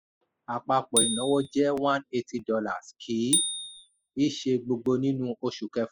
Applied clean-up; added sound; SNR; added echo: classical method spectral subtraction.